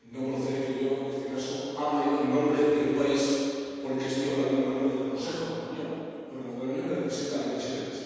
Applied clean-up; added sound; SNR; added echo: none; none; none; reverberation time 2.1 s.